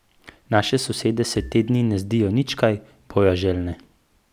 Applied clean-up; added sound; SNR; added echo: none; Marimba, xylophone; 15 dB; none.